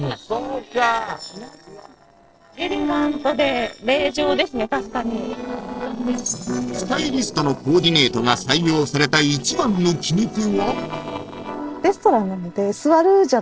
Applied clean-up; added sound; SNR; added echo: neural separator model SepFormer DNS4.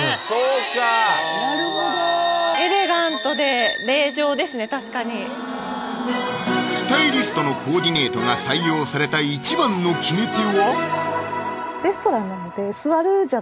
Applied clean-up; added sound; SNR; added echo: none; none; none; none.